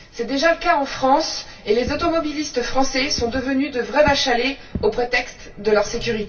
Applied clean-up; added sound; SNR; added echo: none; Fireworks; 17 dB; reverberation time 0.2 s.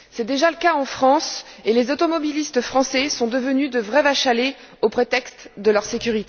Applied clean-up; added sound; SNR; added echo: none; none; none; none.